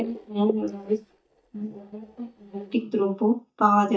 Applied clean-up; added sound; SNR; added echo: neural mask model DeepFilterNet 3.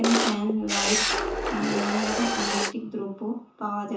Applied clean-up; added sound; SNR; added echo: none; Camera; -2 dB; reverberation time 0.6 s.